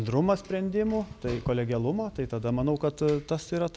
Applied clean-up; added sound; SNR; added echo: none; none; none; none.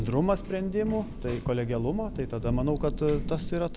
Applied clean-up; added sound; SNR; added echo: none; Thunder / Rain; 6 dB; none.